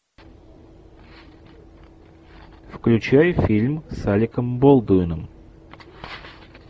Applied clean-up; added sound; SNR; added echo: none; none; none; none.